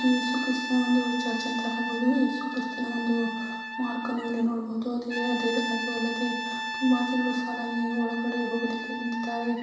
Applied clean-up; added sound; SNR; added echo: none; Brass instrument; 6 dB; reverberation time 1.2 s.